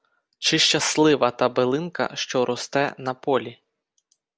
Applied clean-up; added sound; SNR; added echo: none; none; none; none.